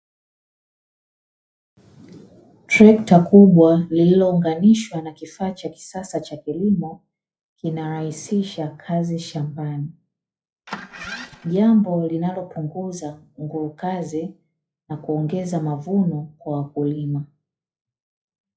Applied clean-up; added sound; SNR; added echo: classical method log-MMSE.